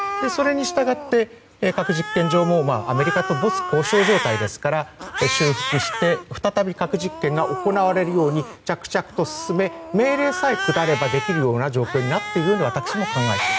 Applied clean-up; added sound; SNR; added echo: none; Cat; 7 dB; none.